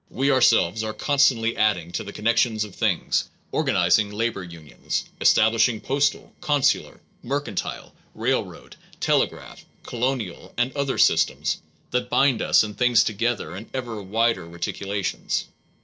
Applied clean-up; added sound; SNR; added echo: neural separator model SepFormer DNS4.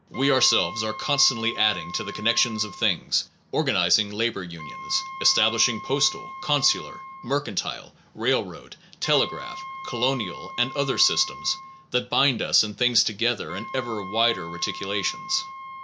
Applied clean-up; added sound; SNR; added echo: none; Wind instrument, woodwind instrument; 12 dB; none.